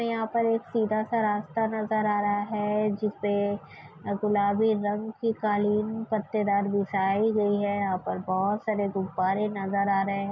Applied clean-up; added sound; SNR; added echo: none; none; none; none.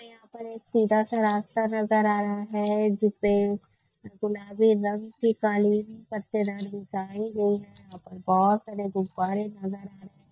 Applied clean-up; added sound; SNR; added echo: neural mask model DeepFilterNet 3.